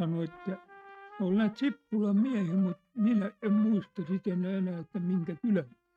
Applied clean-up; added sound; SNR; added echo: neural mask model RNNoise.